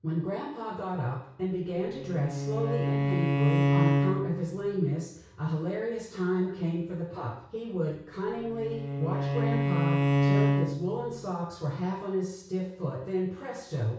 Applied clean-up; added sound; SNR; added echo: none; Bowed string instrument; -4 dB; reverberation time 0.6 s.